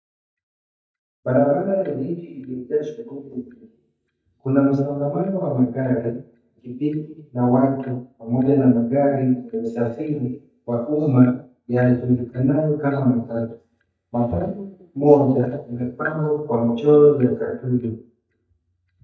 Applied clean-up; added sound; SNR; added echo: neural mask model DeepFilterNet 3.